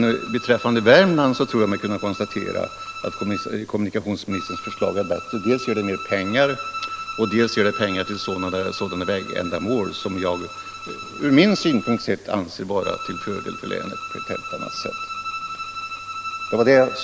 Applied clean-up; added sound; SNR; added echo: none; Bowed string instrument; 11 dB; none.